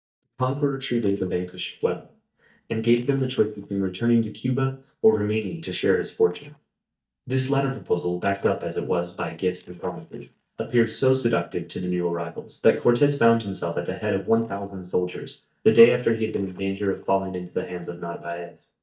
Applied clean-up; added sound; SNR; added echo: neural mask model DeepFilterNet 3.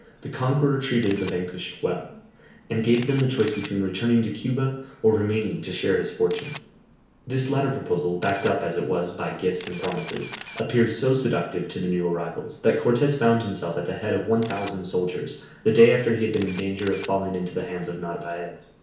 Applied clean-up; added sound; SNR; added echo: none; Camera; 17 dB; reverberation time 0.6 s.